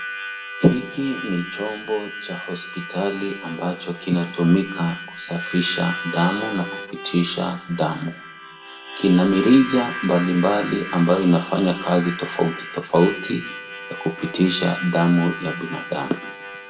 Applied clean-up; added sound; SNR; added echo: none; Harmonica; 11 dB; reverberation time 0.7 s.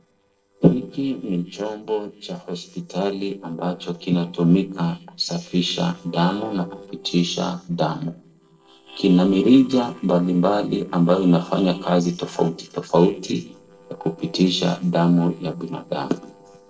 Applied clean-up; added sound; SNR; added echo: neural separator model SepFormer DNS4.